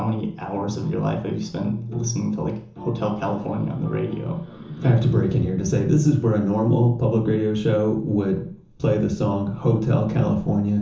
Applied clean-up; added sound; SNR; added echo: none; none; none; reverberation time 0.7 s.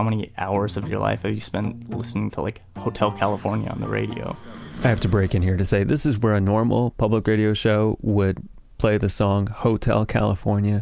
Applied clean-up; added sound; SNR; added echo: none; none; none; none.